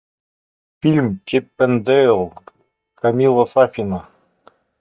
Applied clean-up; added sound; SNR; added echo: neural mask model DeepFilterNet 3.